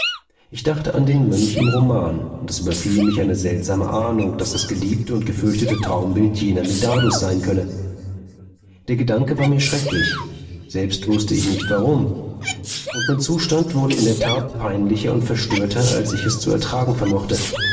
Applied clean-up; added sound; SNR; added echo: none; Sneeze; 11 dB; reverberation time 2.2 s.